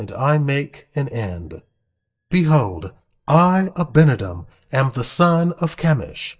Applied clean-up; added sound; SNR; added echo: neural mask model DeepFilterNet 3.